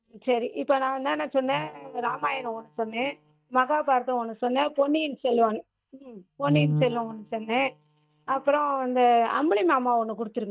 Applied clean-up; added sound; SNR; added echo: neural mask model DeepFilterNet 3.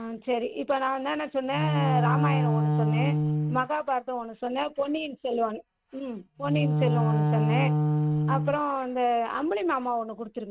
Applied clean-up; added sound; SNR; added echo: neural mask model RNNoise.